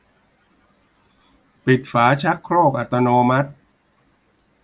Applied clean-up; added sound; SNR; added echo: none; none; none; none.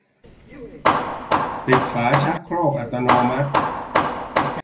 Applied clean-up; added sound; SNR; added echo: none; Hammer; -2 dB; reverberation time 0.3 s.